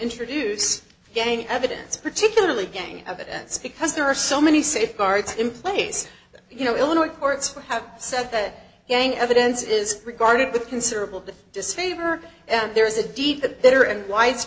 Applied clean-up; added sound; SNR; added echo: none; none; none; none.